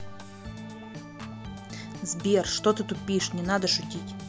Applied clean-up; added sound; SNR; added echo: none; Organ; 9 dB; none.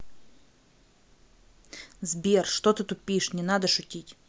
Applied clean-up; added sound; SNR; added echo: none; none; none; none.